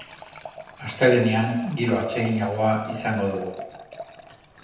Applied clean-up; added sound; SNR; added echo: none; Liquid; 14 dB; reverberation time 0.9 s.